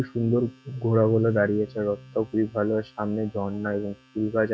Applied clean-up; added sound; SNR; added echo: classical method log-MMSE.